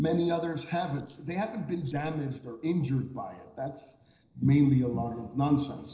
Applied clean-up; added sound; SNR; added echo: neural separator model SepFormer DNS4.